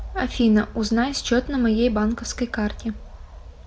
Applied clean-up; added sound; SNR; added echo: none; none; none; none.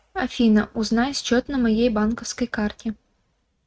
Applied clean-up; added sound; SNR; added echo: neural mask model RNNoise.